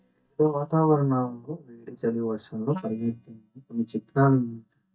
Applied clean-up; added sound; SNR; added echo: neural mask model DeepFilterNet 3.